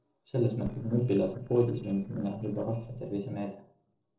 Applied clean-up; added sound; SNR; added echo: neural separator model SepFormer DNS4.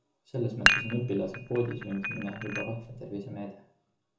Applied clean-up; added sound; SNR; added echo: none; Dishes, pots, and pans; -3 dB; reverberation time 0.5 s.